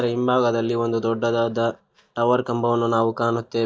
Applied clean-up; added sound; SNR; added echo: neural mask model DeepFilterNet 3.